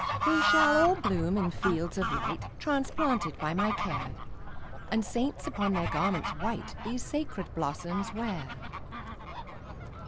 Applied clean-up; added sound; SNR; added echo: none; Bird / Fowl; 2 dB; none.